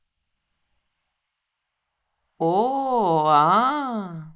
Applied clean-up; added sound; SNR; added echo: neural mask model Resemble Enhance denoiser.